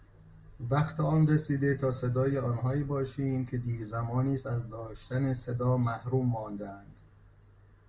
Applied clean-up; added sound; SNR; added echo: none; none; none; none.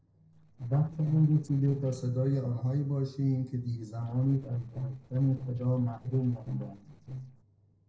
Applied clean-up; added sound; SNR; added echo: neural separator model SepFormer DNS4.